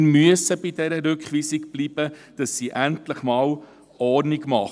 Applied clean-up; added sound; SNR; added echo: none; none; none; none.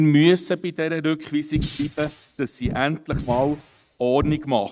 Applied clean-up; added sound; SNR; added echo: neural mask model RNNoise.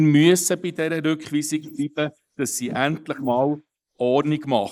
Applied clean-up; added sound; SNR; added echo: neural mask model Resemble Enhance denoiser.